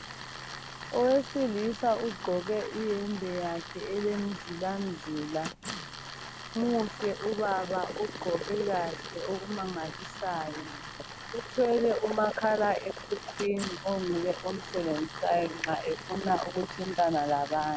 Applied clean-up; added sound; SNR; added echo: none; Tools; 11 dB; none.